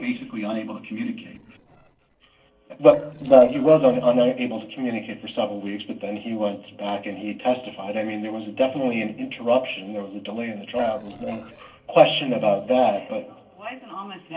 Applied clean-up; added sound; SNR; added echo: neural separator model SepFormer DNS4.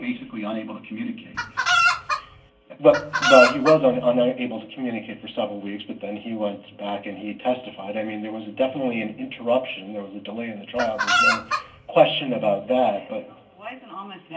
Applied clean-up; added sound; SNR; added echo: none; Chicken, rooster; -2 dB; reverberation time 0.2 s.